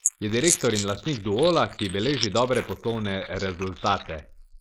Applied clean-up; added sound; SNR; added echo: neural mask model Resemble Enhance denoiser.